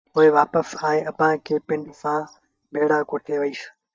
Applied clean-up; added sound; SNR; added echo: neural mask model DeepFilterNet 3.